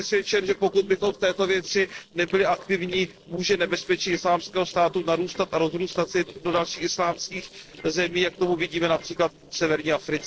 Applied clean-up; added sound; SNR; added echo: neural separator model SepFormer DNS4.